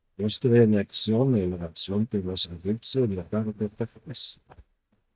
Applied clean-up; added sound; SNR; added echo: neural mask model DeepFilterNet 3.